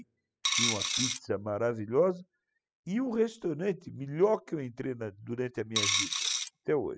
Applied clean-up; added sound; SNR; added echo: classical method spectral subtraction.